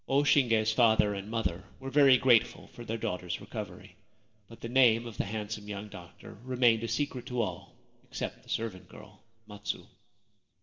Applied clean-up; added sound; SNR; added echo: none; none; none; reverberation time 1.1 s.